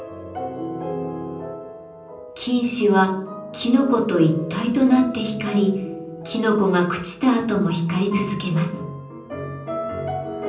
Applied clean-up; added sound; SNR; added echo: none; none; none; reverberation time 0.6 s.